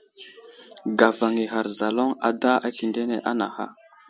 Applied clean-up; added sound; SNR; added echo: none; none; none; none.